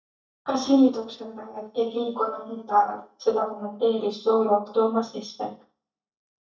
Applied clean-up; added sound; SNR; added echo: neural mask model DeepFilterNet 3.